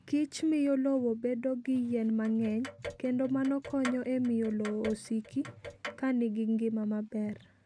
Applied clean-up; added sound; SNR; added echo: none; Clock; 14 dB; none.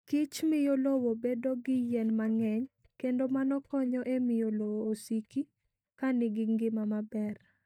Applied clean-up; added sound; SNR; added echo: neural mask model DeepFilterNet 3.